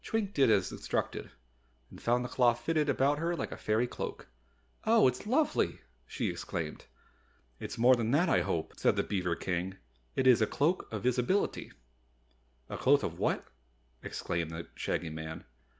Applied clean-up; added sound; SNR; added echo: none; none; none; none.